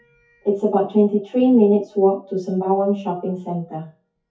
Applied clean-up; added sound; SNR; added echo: classical method WPE with log-MMSE.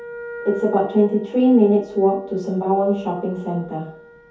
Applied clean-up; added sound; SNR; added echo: none; Wind instrument, woodwind instrument; 17 dB; reverberation time 0.5 s.